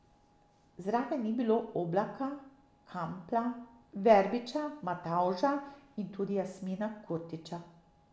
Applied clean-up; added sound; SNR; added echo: none; none; none; none.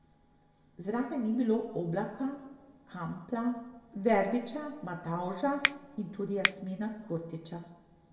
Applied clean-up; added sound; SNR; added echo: none; Finger snapping; -5 dB; reverberation time 1.2 s.